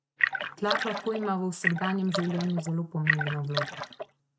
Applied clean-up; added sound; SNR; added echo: neural mask model RNNoise.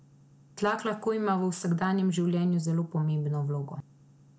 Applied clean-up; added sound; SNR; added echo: none; none; none; none.